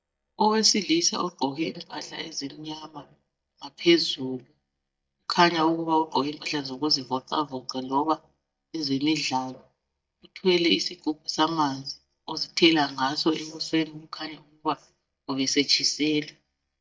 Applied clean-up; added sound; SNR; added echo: neural mask model DeepFilterNet 3.